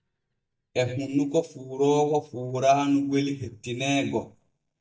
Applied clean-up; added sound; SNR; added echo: neural mask model DeepFilterNet 3.